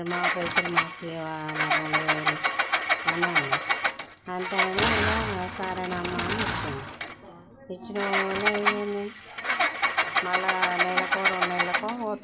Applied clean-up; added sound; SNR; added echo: none; Engine; -5 dB; none.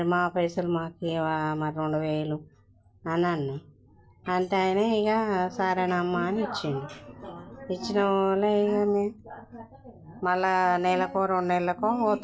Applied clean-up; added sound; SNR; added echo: none; none; none; none.